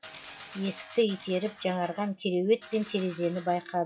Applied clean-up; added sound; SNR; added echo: classical method WPE with log-MMSE.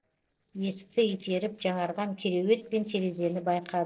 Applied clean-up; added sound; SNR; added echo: neural separator model SepFormer DNS4.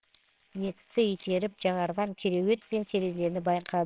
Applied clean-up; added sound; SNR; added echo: neural separator model SepFormer WHAMR!.